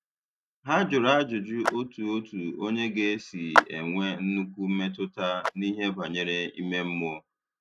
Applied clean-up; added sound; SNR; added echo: neural mask model RNNoise.